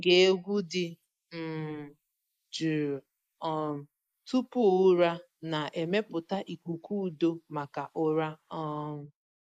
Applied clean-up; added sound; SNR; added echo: neural mask model Resemble Enhance denoiser.